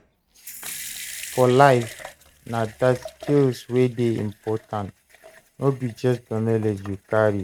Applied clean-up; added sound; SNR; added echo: neural mask model RNNoise.